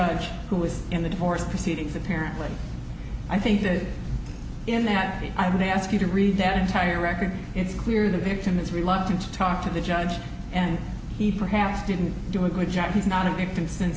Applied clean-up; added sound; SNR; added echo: none; none; none; none.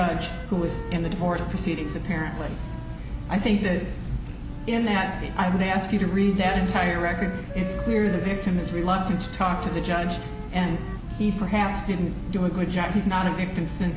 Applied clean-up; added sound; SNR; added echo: none; Wind instrument, woodwind instrument; 17 dB; none.